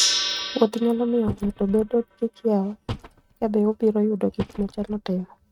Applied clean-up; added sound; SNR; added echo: neural mask model RNNoise.